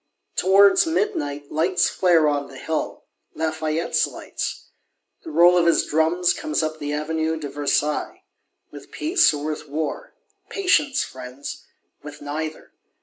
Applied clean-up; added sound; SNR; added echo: none; none; none; none.